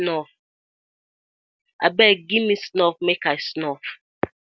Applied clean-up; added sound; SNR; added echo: none; none; none; none.